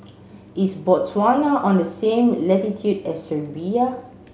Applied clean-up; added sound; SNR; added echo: none; none; none; none.